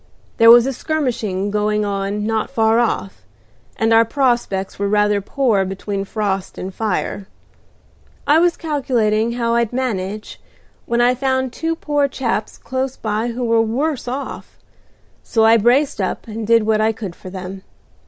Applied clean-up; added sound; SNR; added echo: none; none; none; none.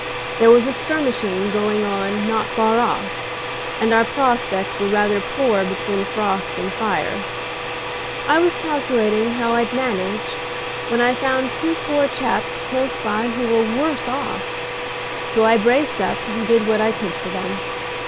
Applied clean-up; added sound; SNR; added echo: none; Domestic sounds, home sounds; 4 dB; none.